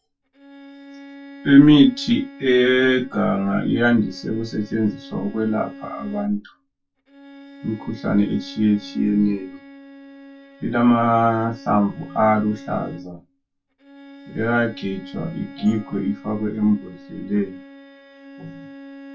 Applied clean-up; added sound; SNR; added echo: none; Bowed string instrument; 19 dB; reverberation time 0.2 s.